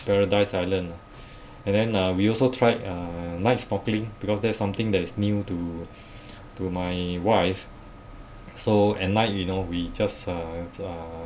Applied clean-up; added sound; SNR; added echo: none; none; none; none.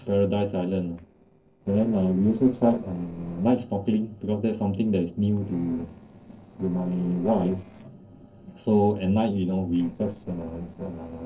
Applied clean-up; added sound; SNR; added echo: neural separator model SepFormer DNS4.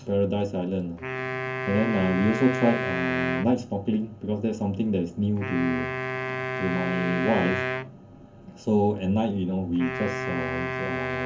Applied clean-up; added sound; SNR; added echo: none; Wind instrument, woodwind instrument; 5 dB; reverberation time 0.3 s.